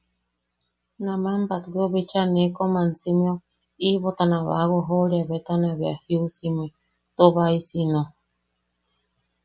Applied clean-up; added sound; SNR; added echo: none; none; none; none.